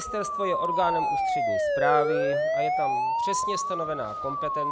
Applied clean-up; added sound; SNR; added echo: none; Siren; -4 dB; none.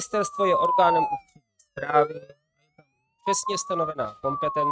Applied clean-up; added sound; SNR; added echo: neural mask model RNNoise.